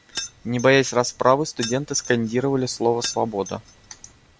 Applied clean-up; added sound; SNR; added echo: none; Keys jangling; 16 dB; none.